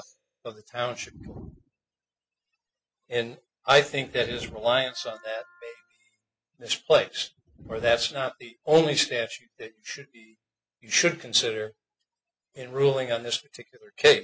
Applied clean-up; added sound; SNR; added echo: classical method spectral subtraction.